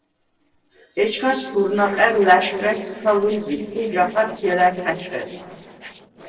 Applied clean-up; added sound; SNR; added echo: neural separator model SepFormer DNS4.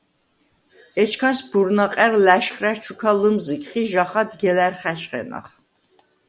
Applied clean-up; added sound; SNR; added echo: none; none; none; none.